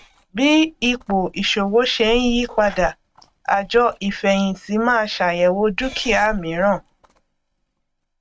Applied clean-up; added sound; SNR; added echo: neural mask model RNNoise.